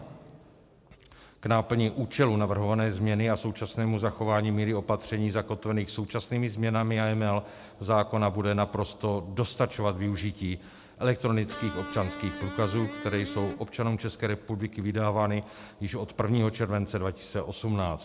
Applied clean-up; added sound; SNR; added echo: none; Electric guitar; 11 dB; none.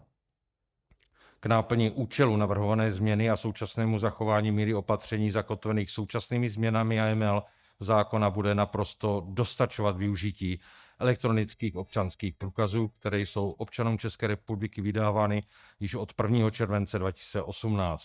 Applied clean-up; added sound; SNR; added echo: neural mask model DeepFilterNet 3.